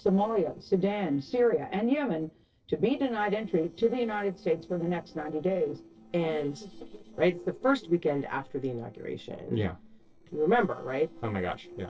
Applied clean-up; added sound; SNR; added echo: neural separator model SepFormer DNS4.